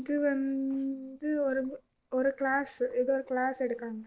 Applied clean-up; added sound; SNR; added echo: neural separator model SepFormer DNS4.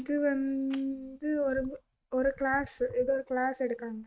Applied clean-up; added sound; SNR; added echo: neural mask model RNNoise.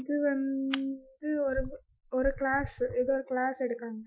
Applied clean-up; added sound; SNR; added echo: classical method Wiener filter.